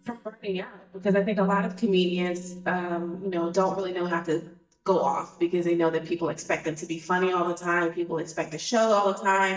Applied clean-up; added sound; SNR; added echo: neural mask model DeepFilterNet 3.